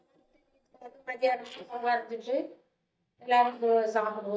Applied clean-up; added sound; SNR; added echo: neural mask model DeepFilterNet 3.